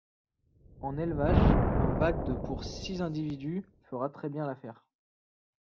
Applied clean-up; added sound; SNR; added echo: none; Thunder; -4 dB; none.